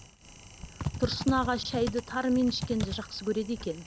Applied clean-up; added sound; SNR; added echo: none; Typing; 8 dB; none.